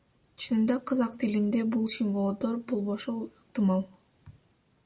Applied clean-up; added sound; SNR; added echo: none; none; none; none.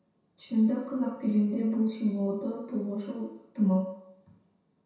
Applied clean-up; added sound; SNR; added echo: none; none; none; reverberation time 0.7 s.